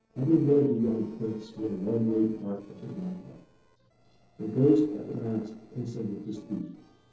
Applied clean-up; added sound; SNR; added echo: neural separator model SepFormer DNS4.